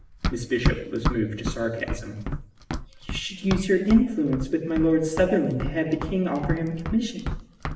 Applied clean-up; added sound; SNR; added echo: none; Run; 6 dB; reverberation time 0.9 s.